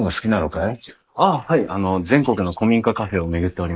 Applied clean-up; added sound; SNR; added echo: neural mask model Resemble Enhance denoiser.